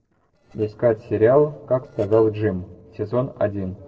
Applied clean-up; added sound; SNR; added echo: neural separator model SepFormer DNS4.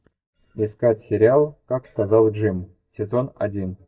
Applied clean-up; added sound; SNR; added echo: neural mask model DeepFilterNet 3.